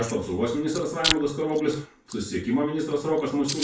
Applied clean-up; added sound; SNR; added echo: none; Chewing, mastication; 8 dB; reverberation time 0.3 s.